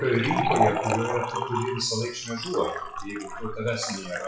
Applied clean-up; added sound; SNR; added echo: classical method WPE with log-MMSE.